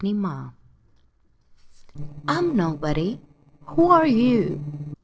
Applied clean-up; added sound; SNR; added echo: neural separator model SepFormer DNS4.